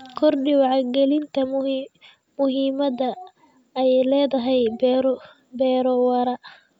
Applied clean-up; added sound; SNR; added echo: none; none; none; none.